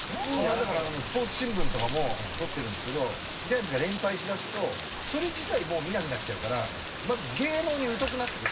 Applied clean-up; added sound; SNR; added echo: none; Rain; 2 dB; reverberation time 0.4 s.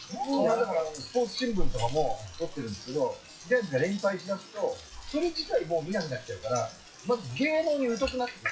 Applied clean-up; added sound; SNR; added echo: classical method WPE with log-MMSE.